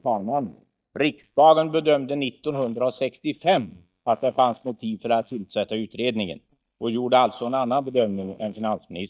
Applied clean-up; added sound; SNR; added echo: neural mask model DeepFilterNet 3.